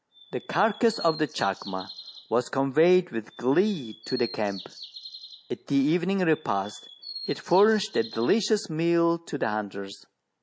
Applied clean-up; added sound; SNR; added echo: none; Bird vocalization, bird call, bird song; 17 dB; none.